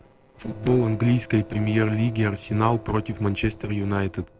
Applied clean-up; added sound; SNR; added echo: neural separator model SepFormer DNS4.